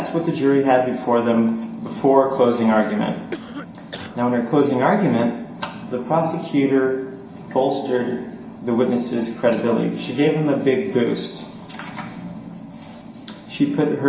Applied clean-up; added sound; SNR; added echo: none; Cough; 15 dB; reverberation time 0.5 s.